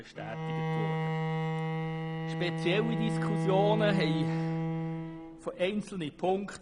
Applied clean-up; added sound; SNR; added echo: none; Bowed string instrument; -1 dB; none.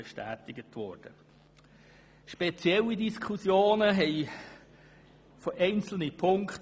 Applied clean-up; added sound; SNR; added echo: none; none; none; none.